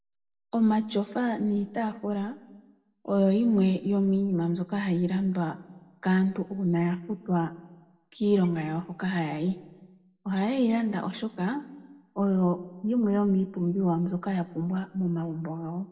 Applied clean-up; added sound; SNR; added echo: none; none; none; reverberation time 0.7 s.